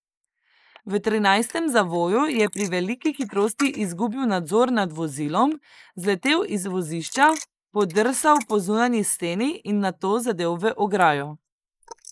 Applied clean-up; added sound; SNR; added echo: neural mask model Resemble Enhance denoiser.